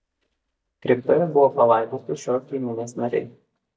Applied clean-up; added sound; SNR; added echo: neural mask model DeepFilterNet 3.